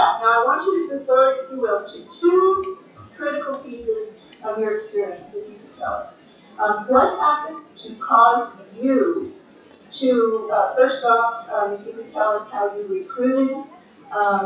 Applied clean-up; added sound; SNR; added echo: classical method WPE with log-MMSE.